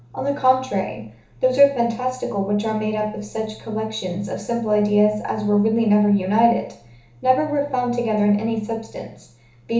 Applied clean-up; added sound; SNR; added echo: none; none; none; reverberation time 0.8 s.